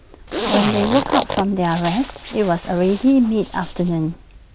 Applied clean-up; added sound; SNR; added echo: none; Zipper (clothing); 6 dB; none.